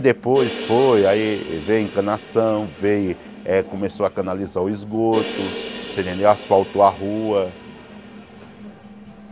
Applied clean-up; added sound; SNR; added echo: none; Crash cymbal; 14 dB; none.